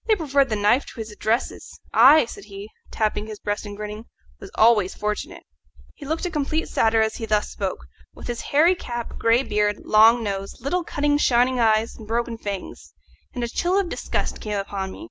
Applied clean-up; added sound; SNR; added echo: none; none; none; none.